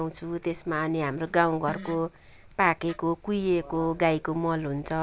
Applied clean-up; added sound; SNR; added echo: none; Fart; 19 dB; none.